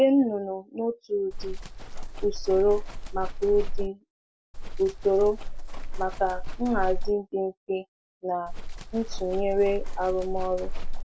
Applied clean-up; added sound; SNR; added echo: none; Livestock, farm animals, working animals; 1 dB; none.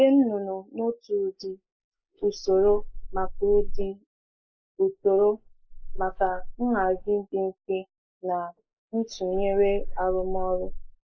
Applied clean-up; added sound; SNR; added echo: neural mask model Resemble Enhance denoiser.